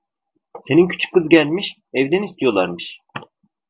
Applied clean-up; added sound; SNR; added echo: none; none; none; none.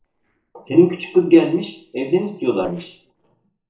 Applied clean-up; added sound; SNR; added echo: neural separator model SepFormer DNS4.